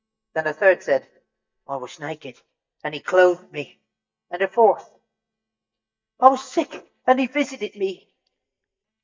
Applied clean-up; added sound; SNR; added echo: neural mask model DeepFilterNet 3.